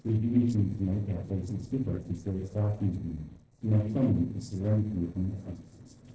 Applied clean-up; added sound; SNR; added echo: neural separator model SepFormer DNS4.